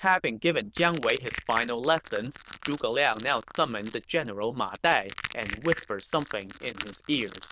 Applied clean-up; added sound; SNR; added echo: neural diffusion model UNIVERSE++.